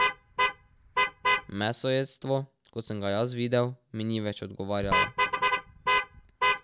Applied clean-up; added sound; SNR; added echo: none; Vehicle horn, car horn, honking; -2 dB; none.